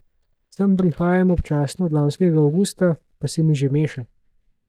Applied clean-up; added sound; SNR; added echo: neural mask model DeepFilterNet 3.